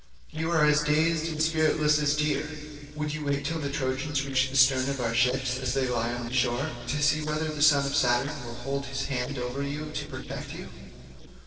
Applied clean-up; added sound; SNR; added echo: neural separator model SepFormer DNS4.